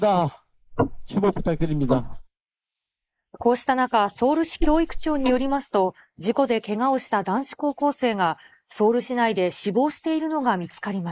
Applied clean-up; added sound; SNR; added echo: neural mask model Resemble Enhance denoiser.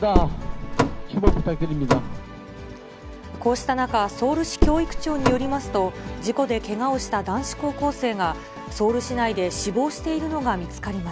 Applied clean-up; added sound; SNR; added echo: none; Car; -3 dB; none.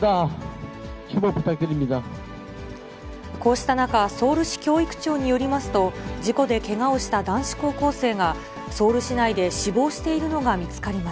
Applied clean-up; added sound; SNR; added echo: none; none; none; none.